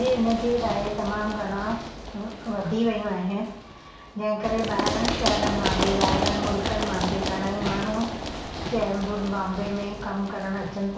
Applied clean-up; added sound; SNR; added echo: none; Run; 3 dB; reverberation time 0.6 s.